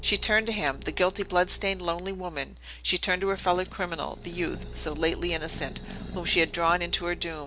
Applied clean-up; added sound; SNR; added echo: none; Animal + Engine / Car; 14 dB; none.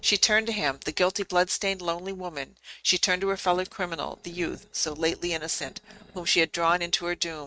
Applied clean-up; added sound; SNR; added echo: neural mask model RNNoise.